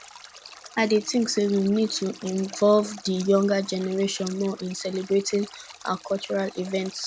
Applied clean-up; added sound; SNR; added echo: none; Stream; 20 dB; none.